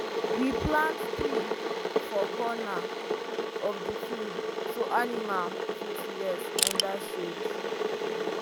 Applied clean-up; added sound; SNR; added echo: none; Boiling / Water + Crushing; -3 dB; none.